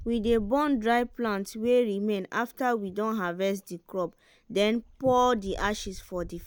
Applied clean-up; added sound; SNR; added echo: none; Wind; 19 dB; none.